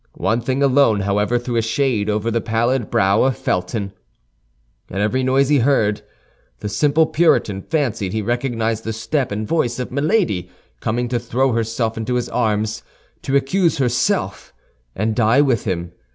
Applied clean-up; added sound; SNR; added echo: none; none; none; none.